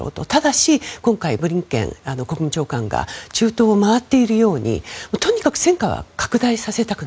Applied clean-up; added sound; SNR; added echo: none; none; none; none.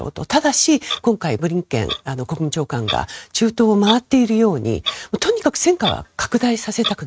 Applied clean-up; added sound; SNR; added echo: neural mask model RNNoise.